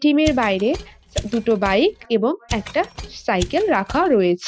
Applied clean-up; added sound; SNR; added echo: none; Mechanisms; 13 dB; none.